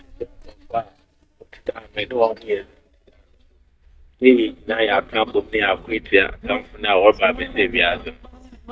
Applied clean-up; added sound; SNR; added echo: neural mask model DeepFilterNet 3.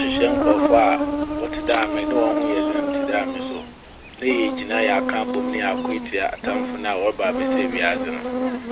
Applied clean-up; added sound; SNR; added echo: none; Insect; 0 dB; none.